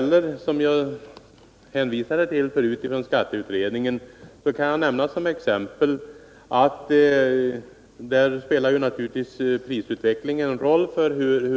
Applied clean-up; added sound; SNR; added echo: none; none; none; none.